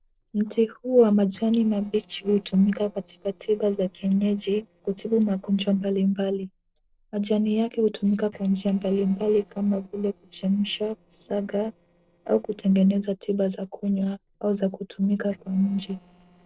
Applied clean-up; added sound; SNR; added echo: neural separator model SepFormer DNS4.